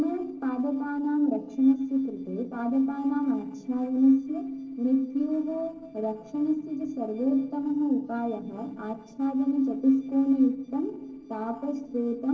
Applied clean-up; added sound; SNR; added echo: neural separator model SepFormer DNS4.